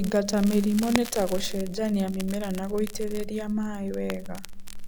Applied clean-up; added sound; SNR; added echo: none; Crackle; 6 dB; none.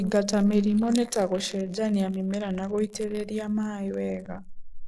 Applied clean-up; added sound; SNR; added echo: neural mask model Resemble Enhance denoiser.